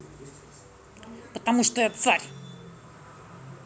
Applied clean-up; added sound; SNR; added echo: none; none; none; none.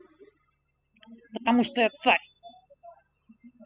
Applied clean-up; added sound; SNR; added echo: classical method spectral subtraction.